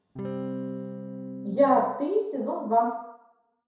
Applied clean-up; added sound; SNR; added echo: none; Electric guitar / Strum; 7 dB; reverberation time 0.7 s.